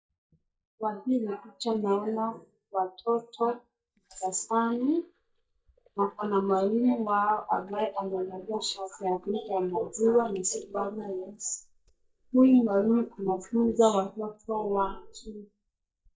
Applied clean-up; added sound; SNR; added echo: neural mask model DeepFilterNet 3.